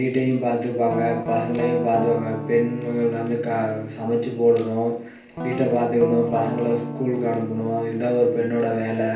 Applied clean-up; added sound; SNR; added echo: none; Guitar; 10 dB; reverberation time 0.3 s.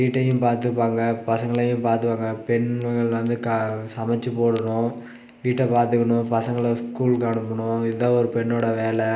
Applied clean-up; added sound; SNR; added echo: none; none; none; none.